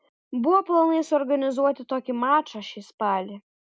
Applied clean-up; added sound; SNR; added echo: none; none; none; none.